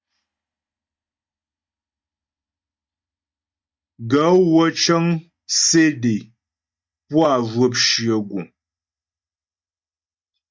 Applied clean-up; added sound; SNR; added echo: neural mask model DeepFilterNet 3.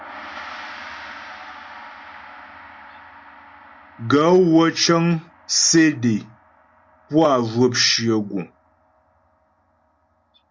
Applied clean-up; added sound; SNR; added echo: none; Gong; 20 dB; none.